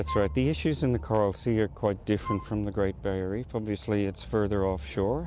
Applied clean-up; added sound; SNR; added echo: none; Wind instrument, woodwind instrument; 12 dB; none.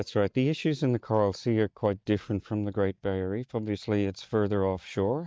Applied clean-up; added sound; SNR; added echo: neural mask model DeepFilterNet 3.